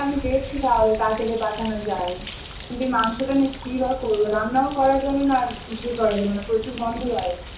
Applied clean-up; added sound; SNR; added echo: none; Bird; 13 dB; reverberation time 0.7 s.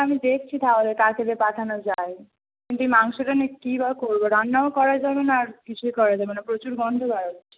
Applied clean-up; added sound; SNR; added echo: none; none; none; none.